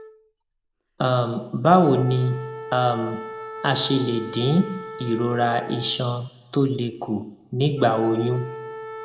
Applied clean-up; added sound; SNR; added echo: none; Wind instrument, woodwind instrument; 14 dB; reverberation time 1.1 s.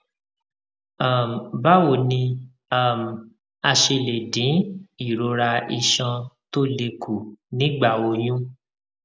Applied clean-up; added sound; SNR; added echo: none; none; none; none.